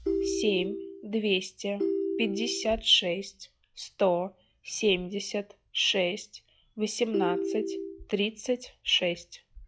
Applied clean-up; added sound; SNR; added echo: classical method log-MMSE.